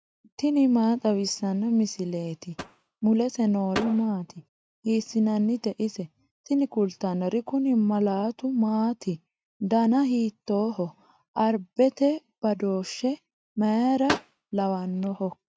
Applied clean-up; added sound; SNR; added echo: neural mask model RNNoise.